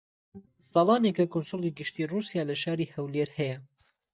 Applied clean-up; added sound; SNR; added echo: neural mask model DeepFilterNet 3.